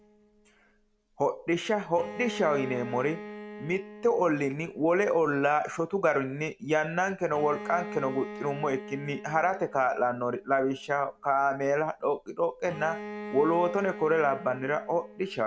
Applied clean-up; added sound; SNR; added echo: none; Bowed string instrument; 15 dB; none.